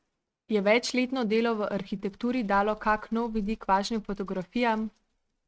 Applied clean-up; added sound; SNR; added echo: neural mask model RNNoise.